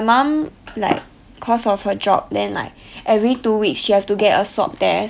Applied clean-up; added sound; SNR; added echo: none; none; none; none.